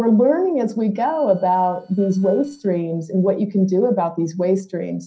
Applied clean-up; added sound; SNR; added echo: neural separator model SepFormer DNS4.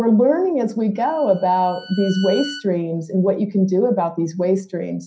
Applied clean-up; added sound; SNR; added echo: none; Bowed string instrument; 19 dB; reverberation time 0.3 s.